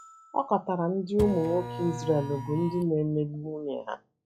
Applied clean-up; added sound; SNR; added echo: classical method log-MMSE.